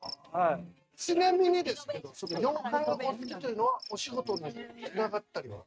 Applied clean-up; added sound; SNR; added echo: neural mask model RNNoise.